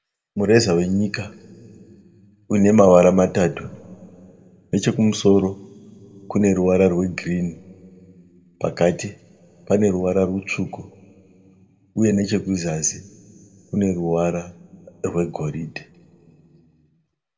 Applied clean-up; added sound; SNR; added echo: none; none; none; reverberation time 2.1 s.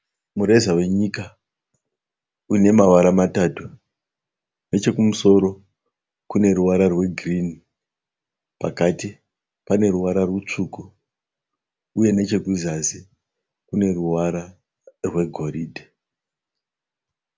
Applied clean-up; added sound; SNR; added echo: none; none; none; none.